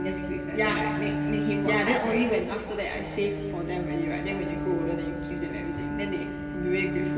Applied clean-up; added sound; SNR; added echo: none; Bowed string instrument; 3 dB; reverberation time 2.5 s.